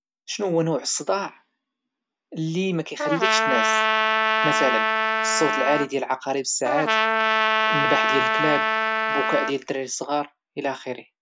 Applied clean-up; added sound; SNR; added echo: none; Trumpet; -5 dB; none.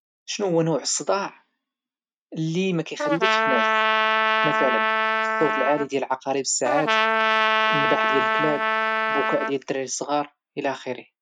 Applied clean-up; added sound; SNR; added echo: neural mask model RNNoise.